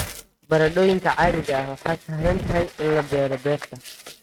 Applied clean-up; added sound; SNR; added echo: neural mask model RNNoise.